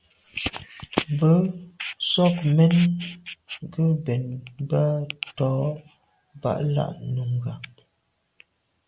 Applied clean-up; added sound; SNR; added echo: none; none; none; none.